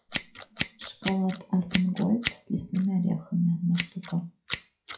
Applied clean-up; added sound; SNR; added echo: classical method WPE with log-MMSE.